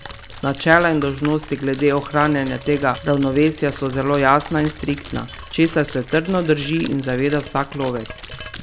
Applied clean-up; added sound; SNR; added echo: none; Tap + Splash, splatter; 13 dB; none.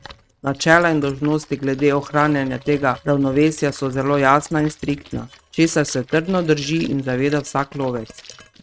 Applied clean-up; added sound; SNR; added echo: neural mask model RNNoise.